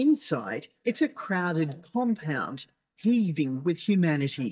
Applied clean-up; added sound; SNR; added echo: neural mask model DeepFilterNet 3.